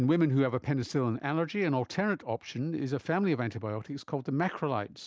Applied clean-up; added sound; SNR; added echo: none; none; none; none.